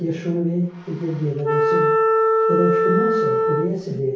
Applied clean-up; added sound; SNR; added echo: none; Wind instrument, woodwind instrument; -4 dB; reverberation time 0.6 s.